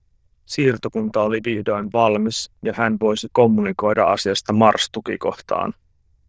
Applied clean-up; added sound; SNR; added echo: neural diffusion model UNIVERSE++.